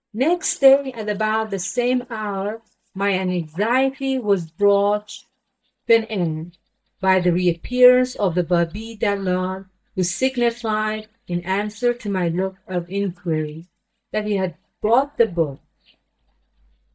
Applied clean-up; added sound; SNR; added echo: neural mask model DeepFilterNet 3.